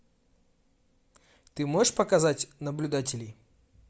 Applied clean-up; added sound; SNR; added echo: none; none; none; none.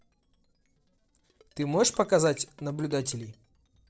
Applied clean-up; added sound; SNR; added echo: neural separator model SepFormer DNS4.